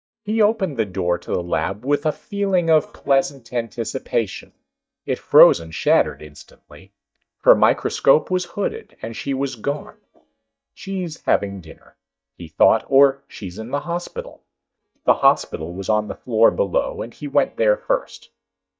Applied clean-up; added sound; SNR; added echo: neural mask model DeepFilterNet 3.